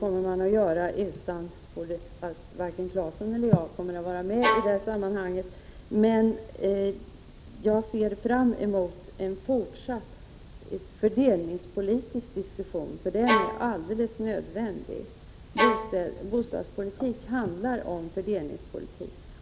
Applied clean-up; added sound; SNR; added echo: none; Bowed string instrument; 0 dB; none.